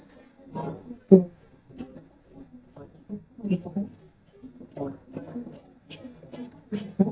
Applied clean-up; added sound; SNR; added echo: neural mask model DeepFilterNet 3.